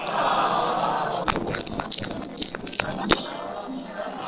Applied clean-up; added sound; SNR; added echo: neural separator model SepFormer DNS4.